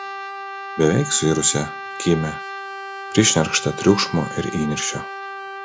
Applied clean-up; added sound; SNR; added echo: none; Brass instrument; 10 dB; none.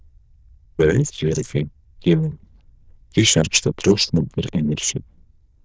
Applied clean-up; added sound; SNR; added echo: neural diffusion model UNIVERSE++.